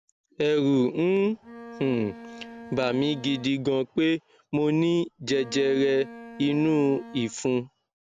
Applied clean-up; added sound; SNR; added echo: none; Bowed string instrument; 18 dB; none.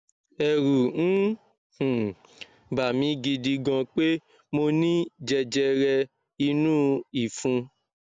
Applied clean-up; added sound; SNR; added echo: none; none; none; none.